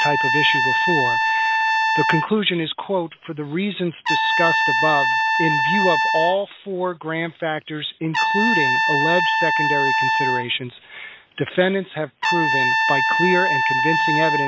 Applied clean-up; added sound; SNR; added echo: none; Trumpet; -3 dB; none.